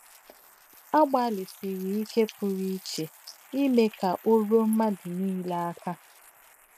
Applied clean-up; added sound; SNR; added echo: neural mask model Resemble Enhance denoiser.